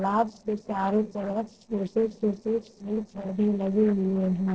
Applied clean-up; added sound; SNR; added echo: neural separator model SepFormer DNS4.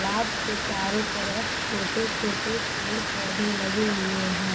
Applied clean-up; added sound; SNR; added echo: none; Water; -2 dB; reverberation time 0.2 s.